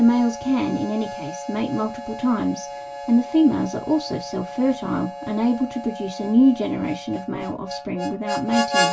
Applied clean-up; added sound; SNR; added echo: none; Harmonica; 8 dB; reverberation time 0.2 s.